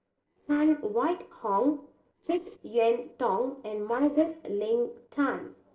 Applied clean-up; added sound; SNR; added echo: neural separator model SepFormer DNS4.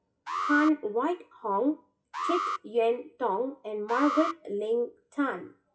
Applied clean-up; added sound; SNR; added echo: classical method WPE with log-MMSE.